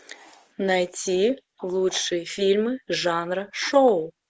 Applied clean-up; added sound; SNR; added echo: none; none; none; none.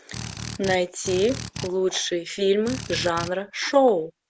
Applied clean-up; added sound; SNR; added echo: none; Drill; 10 dB; none.